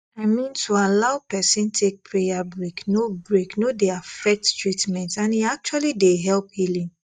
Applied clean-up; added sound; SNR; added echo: neural mask model DeepFilterNet 3.